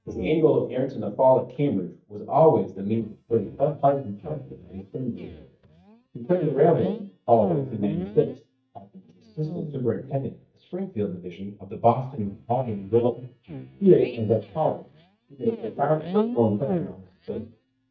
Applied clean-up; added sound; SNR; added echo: neural mask model DeepFilterNet 3.